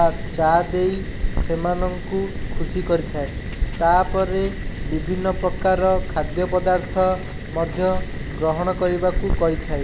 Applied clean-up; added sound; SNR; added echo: none; Water + Fire; 3 dB; none.